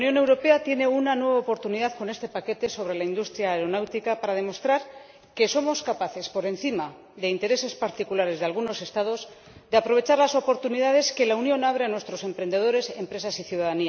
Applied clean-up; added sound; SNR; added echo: none; none; none; none.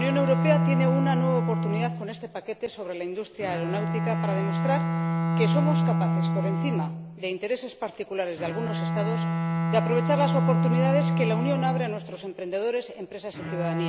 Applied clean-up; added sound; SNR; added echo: none; Bowed string instrument; -3 dB; none.